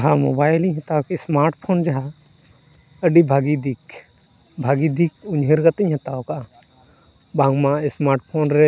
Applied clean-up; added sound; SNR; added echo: none; none; none; none.